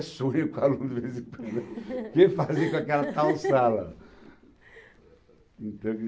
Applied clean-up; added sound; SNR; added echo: none; none; none; none.